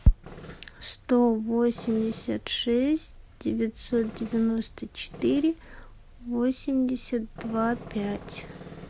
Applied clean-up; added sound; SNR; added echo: none; Tools; 19 dB; none.